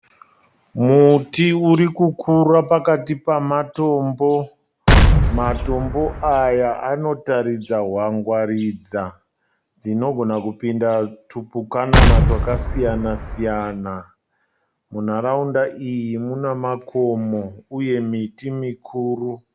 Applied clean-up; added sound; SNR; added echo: none; Explosion; -4 dB; none.